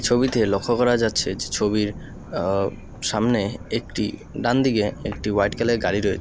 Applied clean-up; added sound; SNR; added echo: none; Thunder; 15 dB; none.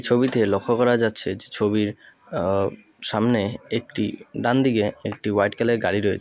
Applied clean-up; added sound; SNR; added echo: none; none; none; none.